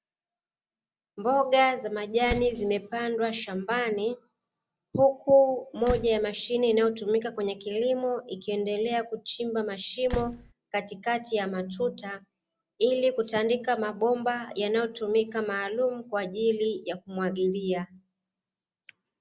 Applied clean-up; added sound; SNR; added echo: none; Slam; 8 dB; none.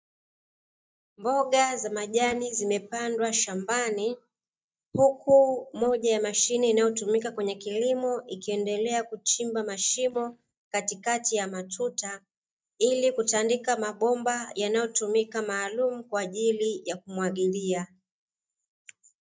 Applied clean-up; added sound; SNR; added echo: neural mask model DeepFilterNet 3.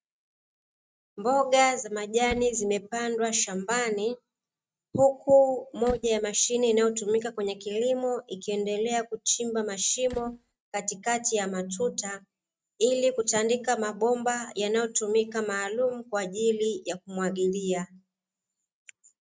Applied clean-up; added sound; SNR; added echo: neural mask model RNNoise.